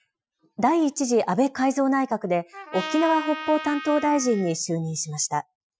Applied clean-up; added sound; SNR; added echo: classical method Wiener filter.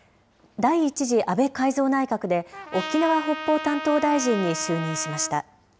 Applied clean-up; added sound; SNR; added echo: none; Trumpet; 9 dB; none.